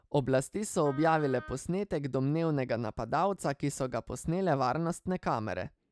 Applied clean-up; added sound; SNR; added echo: none; Wind instrument, woodwind instrument; 18 dB; none.